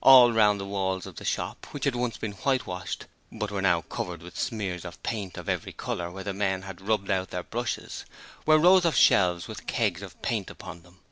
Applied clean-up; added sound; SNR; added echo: none; none; none; none.